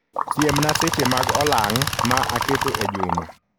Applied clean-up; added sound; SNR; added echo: none; Tools + Liquid; -1 dB; none.